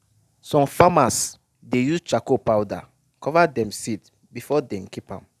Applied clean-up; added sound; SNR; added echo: none; none; none; none.